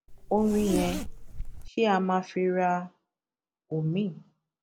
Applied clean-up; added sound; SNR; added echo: none; Zipper (clothing); 5 dB; none.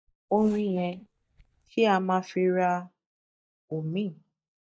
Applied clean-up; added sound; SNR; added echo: neural mask model DeepFilterNet 3.